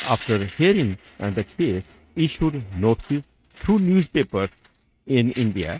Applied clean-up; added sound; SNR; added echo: neural mask model RNNoise.